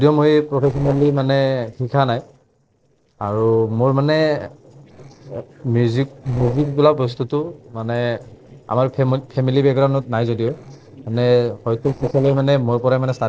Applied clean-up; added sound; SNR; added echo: neural separator model SepFormer DNS4.